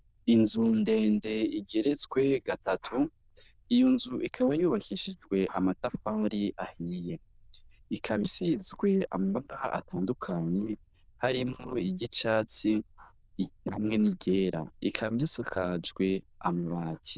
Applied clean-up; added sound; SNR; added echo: neural diffusion model UNIVERSE++.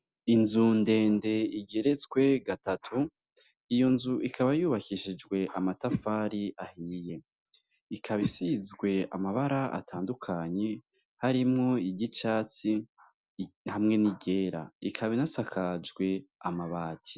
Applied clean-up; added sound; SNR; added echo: none; Whoosh, swoosh, swish; 4 dB; none.